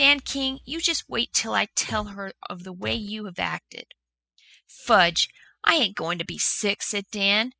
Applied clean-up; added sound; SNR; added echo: classical method spectral subtraction.